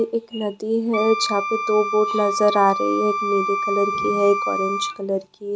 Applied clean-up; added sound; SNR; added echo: none; Wind instrument, woodwind instrument; 4 dB; none.